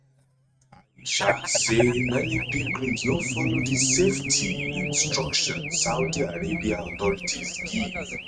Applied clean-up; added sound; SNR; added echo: neural mask model RNNoise.